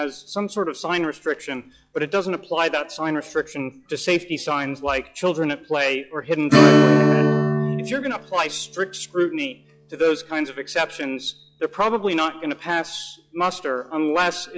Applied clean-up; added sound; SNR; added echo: classical method log-MMSE.